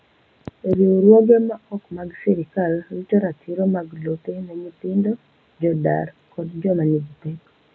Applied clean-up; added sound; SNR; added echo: none; none; none; none.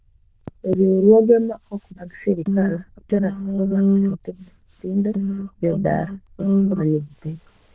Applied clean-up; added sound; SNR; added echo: neural diffusion model UNIVERSE++.